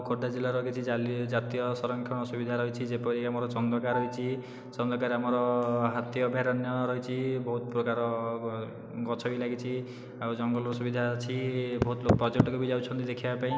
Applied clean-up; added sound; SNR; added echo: none; Piano; 20 dB; none.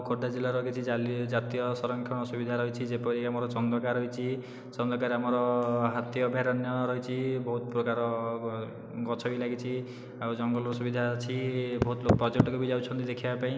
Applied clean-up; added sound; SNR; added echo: none; none; none; none.